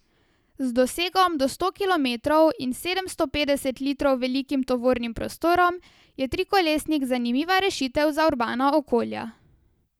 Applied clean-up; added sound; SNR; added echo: none; none; none; none.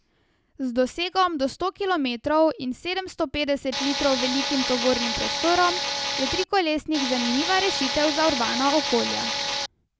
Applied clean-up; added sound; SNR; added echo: none; Tools; 2 dB; none.